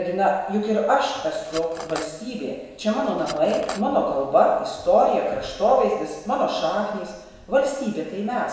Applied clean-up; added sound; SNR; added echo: none; Cutlery, silverware; 13 dB; reverberation time 1.1 s.